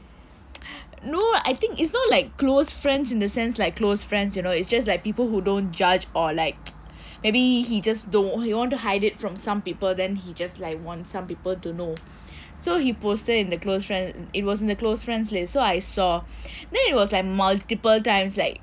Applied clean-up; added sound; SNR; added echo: none; none; none; none.